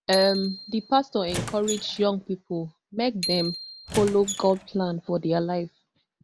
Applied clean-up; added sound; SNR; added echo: none; Bicycle bell + Squeak; 9 dB; none.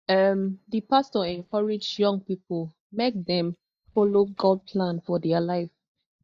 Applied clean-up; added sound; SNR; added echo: neural mask model DeepFilterNet 3.